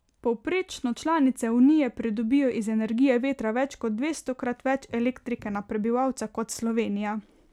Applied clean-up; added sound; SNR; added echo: none; none; none; none.